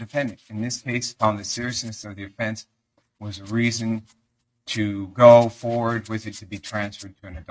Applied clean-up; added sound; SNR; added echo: neural mask model RNNoise.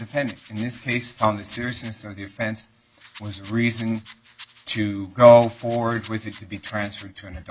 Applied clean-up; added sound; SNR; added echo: none; Rattle; 18 dB; none.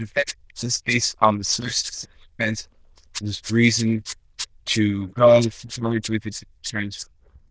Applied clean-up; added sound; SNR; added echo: neural diffusion model UNIVERSE++.